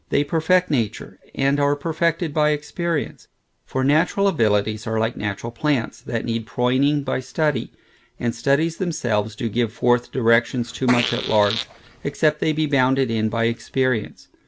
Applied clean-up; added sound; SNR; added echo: none; Fart; 8 dB; none.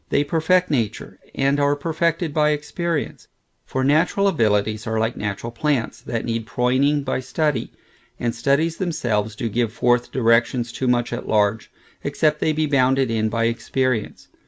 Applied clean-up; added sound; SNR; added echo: none; none; none; none.